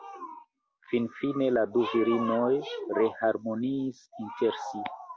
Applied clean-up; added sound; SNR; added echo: none; none; none; none.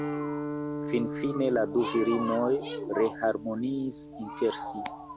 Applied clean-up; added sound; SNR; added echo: none; Guitar; 7 dB; none.